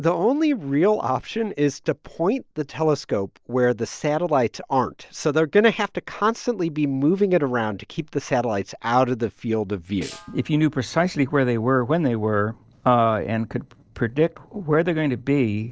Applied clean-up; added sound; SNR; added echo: neural separator model SepFormer DNS4.